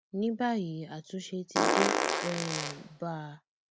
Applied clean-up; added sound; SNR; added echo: none; Fart; -5 dB; none.